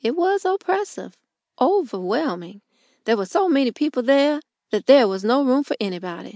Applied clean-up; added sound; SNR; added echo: none; none; none; none.